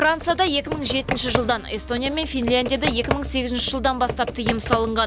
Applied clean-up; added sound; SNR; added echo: none; Computer keyboard; 6 dB; none.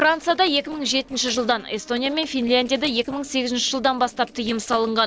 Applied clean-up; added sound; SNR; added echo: neural separator model SepFormer DNS4.